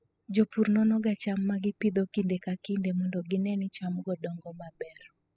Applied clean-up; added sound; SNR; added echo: classical method spectral subtraction.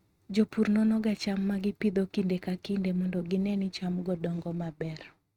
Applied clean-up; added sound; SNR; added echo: neural mask model RNNoise.